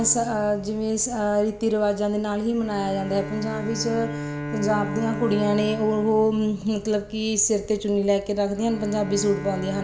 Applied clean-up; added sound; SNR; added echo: none; Bowed string instrument; 11 dB; none.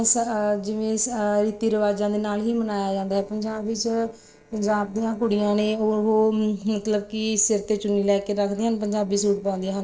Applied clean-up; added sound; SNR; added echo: neural separator model SepFormer DNS4.